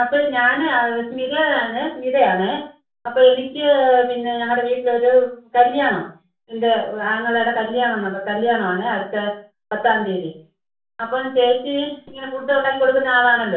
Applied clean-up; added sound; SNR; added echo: none; none; none; reverberation time 0.4 s.